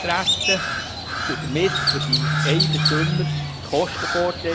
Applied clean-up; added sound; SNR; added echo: none; Crow; -3 dB; none.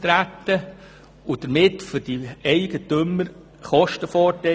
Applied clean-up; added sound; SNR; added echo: none; none; none; none.